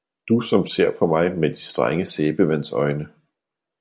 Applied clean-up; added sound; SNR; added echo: none; none; none; none.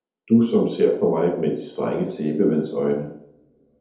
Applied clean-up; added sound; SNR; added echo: none; none; none; reverberation time 2.1 s.